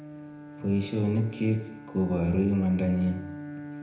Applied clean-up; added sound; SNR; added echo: none; Bowed string instrument; 14 dB; reverberation time 0.8 s.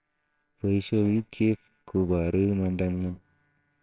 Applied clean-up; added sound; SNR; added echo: neural separator model SepFormer WHAMR!.